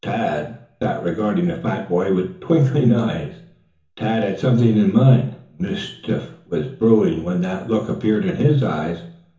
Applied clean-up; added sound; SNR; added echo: none; none; none; reverberation time 0.7 s.